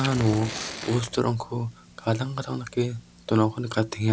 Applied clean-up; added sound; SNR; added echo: none; Fire; 14 dB; none.